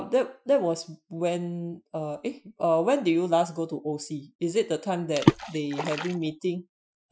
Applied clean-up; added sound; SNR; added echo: classical method Wiener filter.